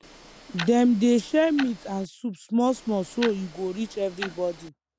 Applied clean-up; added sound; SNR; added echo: none; Tick-tock; 15 dB; none.